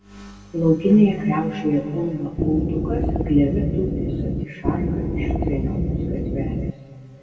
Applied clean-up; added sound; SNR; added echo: none; Wind instrument, woodwind instrument; 0 dB; reverberation time 2.0 s.